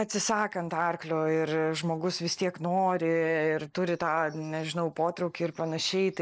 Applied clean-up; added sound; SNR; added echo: neural mask model Resemble Enhance denoiser.